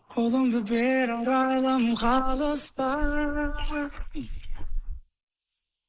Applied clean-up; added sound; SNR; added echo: neural mask model Resemble Enhance denoiser.